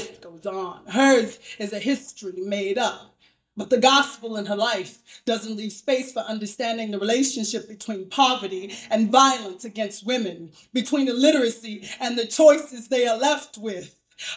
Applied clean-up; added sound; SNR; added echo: neural mask model DeepFilterNet 3.